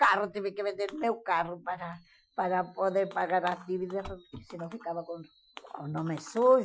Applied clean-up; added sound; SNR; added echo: classical method Wiener filter.